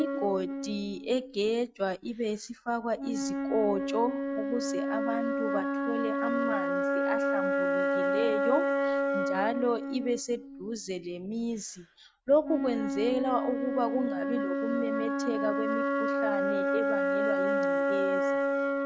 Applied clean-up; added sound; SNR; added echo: neural mask model RNNoise.